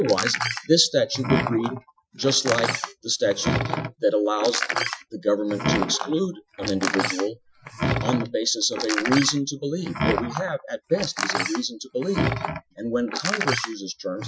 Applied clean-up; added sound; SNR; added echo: classical method Wiener filter.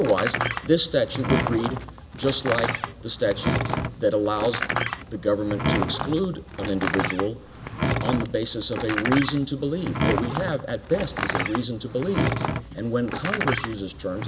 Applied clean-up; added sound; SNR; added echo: none; Door; 2 dB; none.